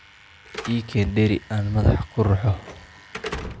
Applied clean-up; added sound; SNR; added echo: none; Slam / Alarm; 15 dB; none.